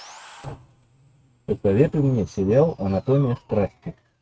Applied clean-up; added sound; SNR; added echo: neural mask model RNNoise.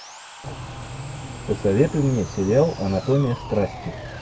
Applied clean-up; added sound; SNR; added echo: none; Sawing; 17 dB; none.